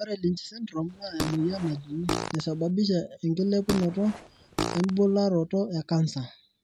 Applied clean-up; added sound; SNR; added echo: none; Fart; 8 dB; none.